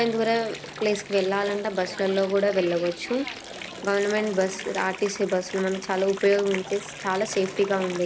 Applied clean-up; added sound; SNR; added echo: none; Water; 12 dB; none.